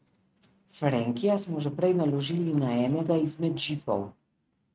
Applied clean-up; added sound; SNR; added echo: neural mask model RNNoise.